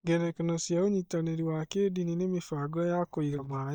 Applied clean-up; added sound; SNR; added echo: neural mask model DeepFilterNet 3.